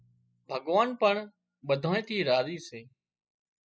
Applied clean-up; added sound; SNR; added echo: classical method spectral subtraction.